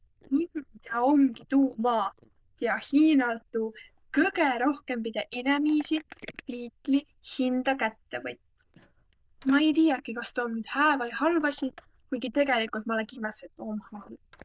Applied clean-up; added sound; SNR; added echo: neural diffusion model UNIVERSE++.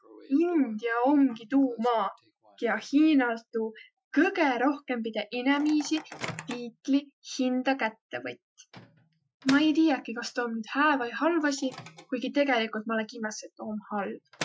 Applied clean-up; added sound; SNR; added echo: classical method Wiener filter.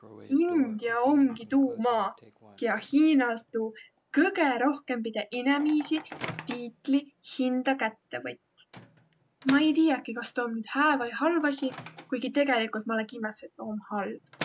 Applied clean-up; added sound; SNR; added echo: none; Microwave oven; 19 dB; none.